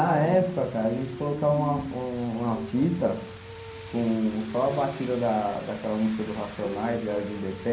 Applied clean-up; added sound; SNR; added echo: none; Rain; 12 dB; reverberation time 0.6 s.